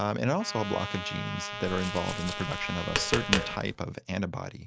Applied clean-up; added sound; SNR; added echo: none; Tap + Trumpet; 3 dB; none.